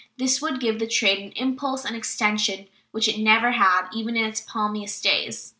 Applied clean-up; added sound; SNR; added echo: none; none; none; none.